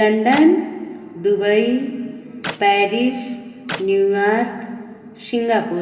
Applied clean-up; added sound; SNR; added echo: none; Clapping; 15 dB; reverberation time 2.8 s.